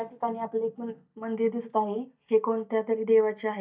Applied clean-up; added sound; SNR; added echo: neural mask model DeepFilterNet 3.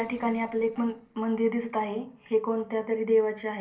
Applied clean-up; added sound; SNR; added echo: neural separator model SepFormer DNS4.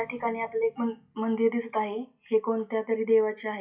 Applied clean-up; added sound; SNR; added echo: classical method WPE with log-MMSE.